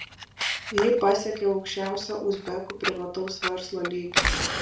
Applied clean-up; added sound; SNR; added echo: none; Fire; 4 dB; reverberation time 0.4 s.